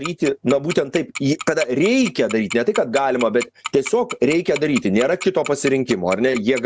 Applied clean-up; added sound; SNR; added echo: none; Tick-tock; 14 dB; none.